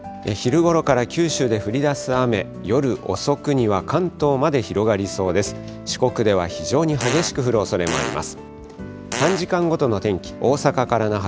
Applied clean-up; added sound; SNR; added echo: none; Fart; 8 dB; none.